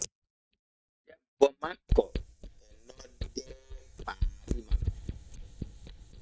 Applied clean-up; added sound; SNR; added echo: neural mask model DeepFilterNet 3.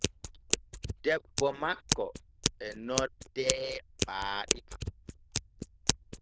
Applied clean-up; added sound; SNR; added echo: neural diffusion model UNIVERSE++.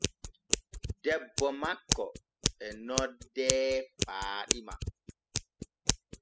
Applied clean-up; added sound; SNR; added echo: classical method spectral subtraction.